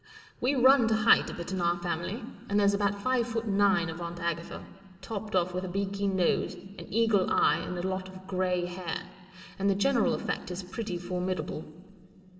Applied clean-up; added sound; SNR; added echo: none; none; none; reverberation time 2.6 s.